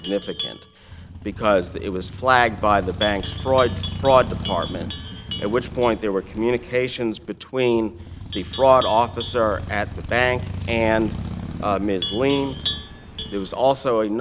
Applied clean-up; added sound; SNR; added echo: none; Livestock, farm animals, working animals + Motorcycle; 9 dB; none.